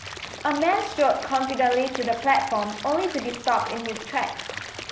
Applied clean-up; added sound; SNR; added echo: none; Stream / Liquid; 11 dB; none.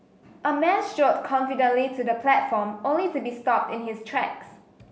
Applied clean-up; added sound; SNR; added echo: none; none; none; none.